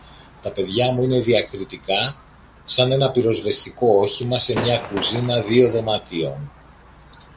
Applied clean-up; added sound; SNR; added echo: none; Gunshot, gunfire / Fireworks; 17 dB; none.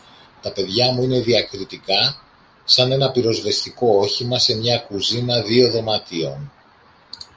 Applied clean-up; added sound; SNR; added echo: none; none; none; none.